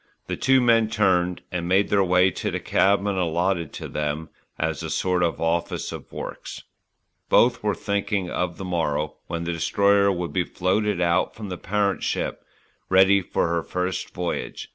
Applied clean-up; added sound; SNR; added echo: none; none; none; none.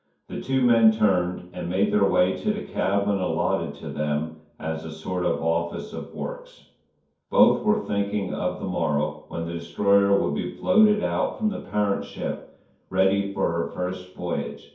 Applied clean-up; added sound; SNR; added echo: none; none; none; reverberation time 0.6 s.